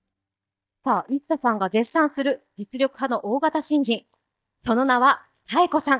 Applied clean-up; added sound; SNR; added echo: neural mask model DeepFilterNet 3.